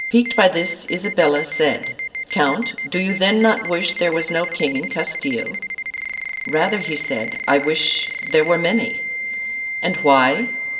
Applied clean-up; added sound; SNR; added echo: none; Ringtone; 7 dB; reverberation time 1.7 s.